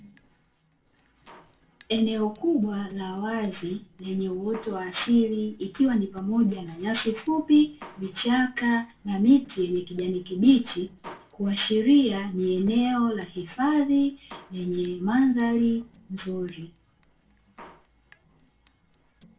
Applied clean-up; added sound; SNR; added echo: neural separator model SepFormer DNS4.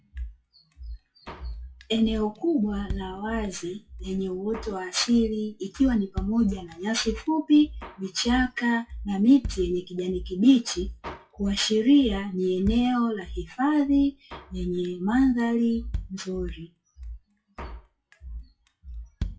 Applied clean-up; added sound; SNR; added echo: classical method WPE with log-MMSE.